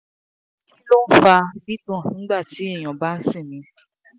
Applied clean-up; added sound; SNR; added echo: none; none; none; none.